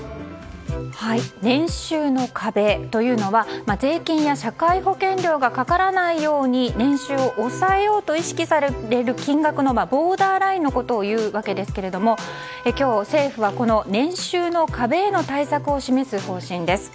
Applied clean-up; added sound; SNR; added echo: none; Wind instrument, woodwind instrument; 17 dB; none.